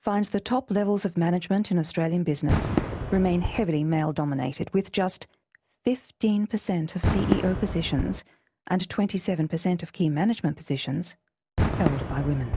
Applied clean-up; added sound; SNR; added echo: none; Fireworks; 6 dB; none.